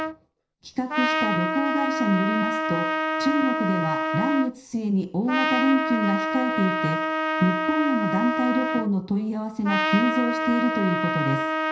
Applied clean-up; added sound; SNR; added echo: none; Trumpet; 1 dB; reverberation time 0.5 s.